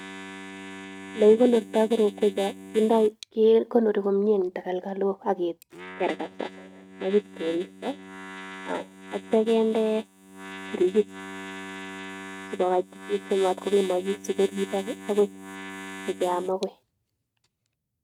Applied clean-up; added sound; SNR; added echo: neural mask model RNNoise.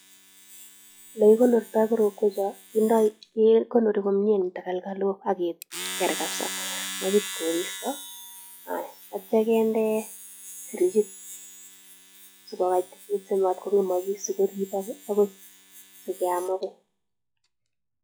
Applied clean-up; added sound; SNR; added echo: classical method log-MMSE.